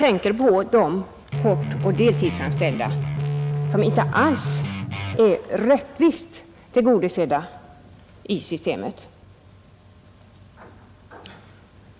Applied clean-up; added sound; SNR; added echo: none; Guitar; 2 dB; none.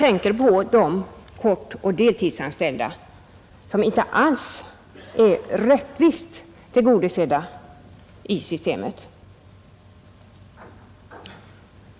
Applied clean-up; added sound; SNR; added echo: none; none; none; none.